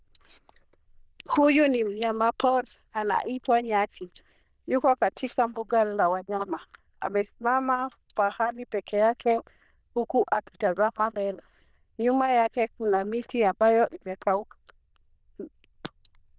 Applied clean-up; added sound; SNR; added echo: neural diffusion model UNIVERSE++.